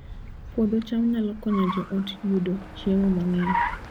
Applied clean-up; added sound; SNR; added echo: none; Car; 8 dB; none.